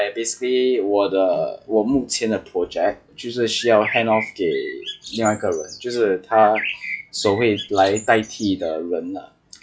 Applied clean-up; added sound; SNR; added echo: classical method log-MMSE.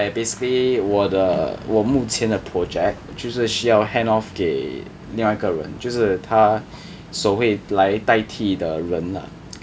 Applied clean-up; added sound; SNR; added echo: none; none; none; none.